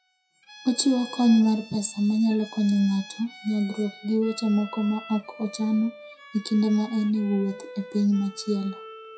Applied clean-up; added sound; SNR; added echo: classical method WPE with log-MMSE.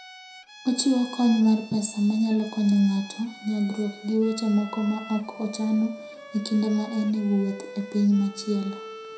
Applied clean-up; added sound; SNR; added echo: none; Bowed string instrument; 17 dB; reverberation time 0.6 s.